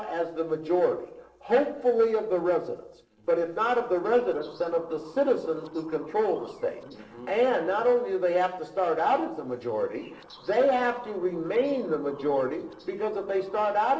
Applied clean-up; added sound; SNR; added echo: neural separator model SepFormer DNS4.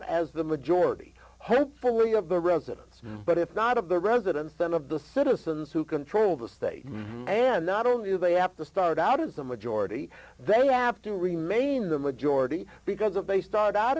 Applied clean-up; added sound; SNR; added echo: none; none; none; none.